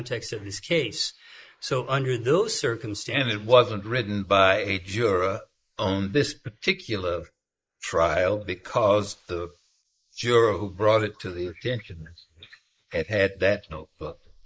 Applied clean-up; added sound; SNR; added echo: neural mask model Resemble Enhance denoiser.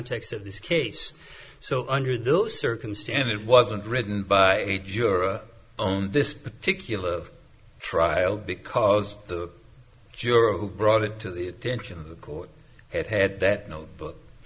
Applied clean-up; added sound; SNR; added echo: none; none; none; none.